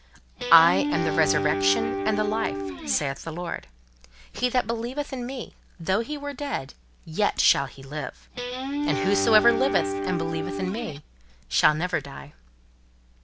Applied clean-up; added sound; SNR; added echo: none; Guitar; 1 dB; none.